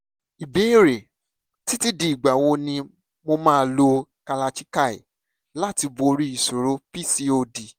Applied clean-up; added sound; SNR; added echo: none; none; none; none.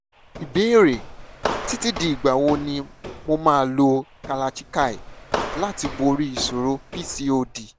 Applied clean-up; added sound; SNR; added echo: none; Walk, footsteps; 11 dB; none.